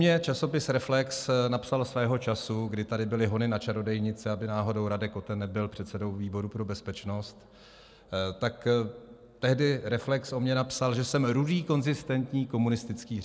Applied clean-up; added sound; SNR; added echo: none; none; none; none.